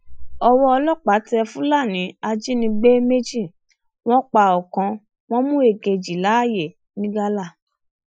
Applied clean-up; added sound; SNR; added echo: classical method Wiener filter.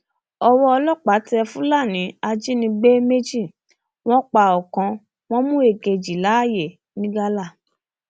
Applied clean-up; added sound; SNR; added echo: none; none; none; none.